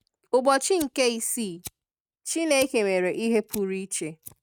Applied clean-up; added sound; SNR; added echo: neural mask model RNNoise.